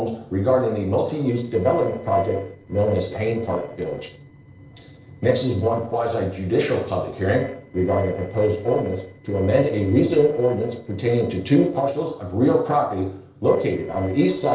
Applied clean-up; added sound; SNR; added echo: neural separator model SepFormer DNS4.